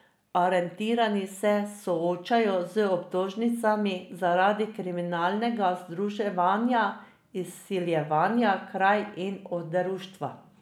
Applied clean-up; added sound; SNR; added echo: none; none; none; none.